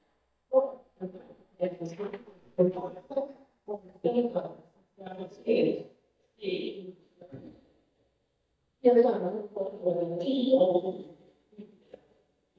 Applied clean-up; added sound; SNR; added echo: neural mask model DeepFilterNet 3.